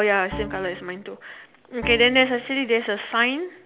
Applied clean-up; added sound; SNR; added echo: none; Bowed string instrument; 15 dB; none.